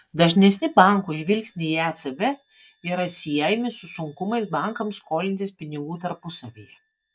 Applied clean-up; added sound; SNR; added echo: neural mask model DeepFilterNet 3.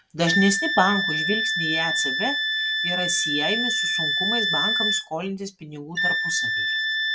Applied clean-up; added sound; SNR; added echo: none; Wind instrument, woodwind instrument; -3 dB; none.